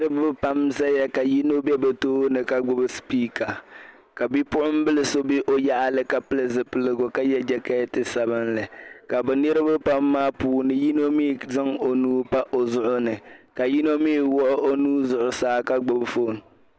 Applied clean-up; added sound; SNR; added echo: none; none; none; none.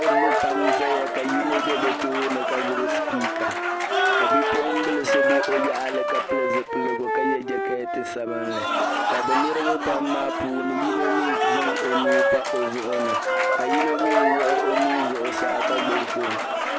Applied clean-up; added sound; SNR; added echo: none; Applause / Cheering + Wind instrument, woodwind instrument; -5 dB; none.